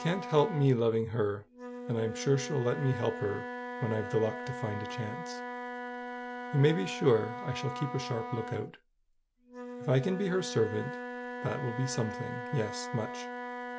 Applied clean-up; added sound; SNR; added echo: none; Wind instrument, woodwind instrument; 8 dB; none.